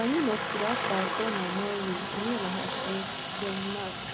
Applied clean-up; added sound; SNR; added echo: none; Aircraft; 0 dB; none.